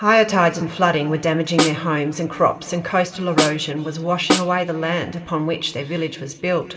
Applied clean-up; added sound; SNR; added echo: none; Snare drum; 3 dB; reverberation time 1.8 s.